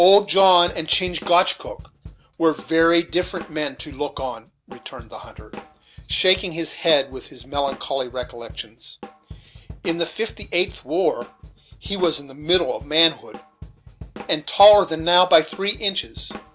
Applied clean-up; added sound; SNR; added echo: none; Drum kit; 19 dB; none.